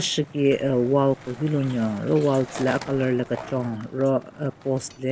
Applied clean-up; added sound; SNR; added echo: none; Skateboard; 17 dB; none.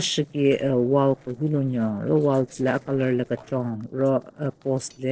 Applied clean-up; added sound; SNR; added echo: neural separator model SepFormer DNS4.